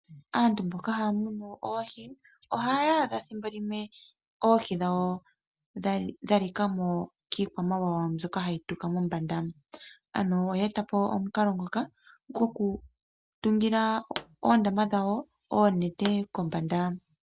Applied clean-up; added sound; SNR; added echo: none; Explosion; 14 dB; none.